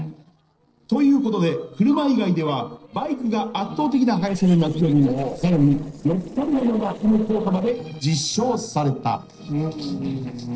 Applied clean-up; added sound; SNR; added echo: neural separator model SepFormer DNS4.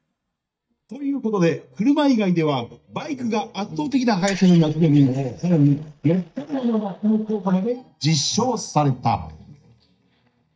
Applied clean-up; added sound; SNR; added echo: neural mask model DeepFilterNet 3.